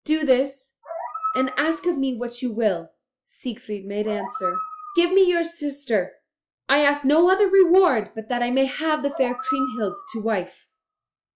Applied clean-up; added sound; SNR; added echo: classical method log-MMSE.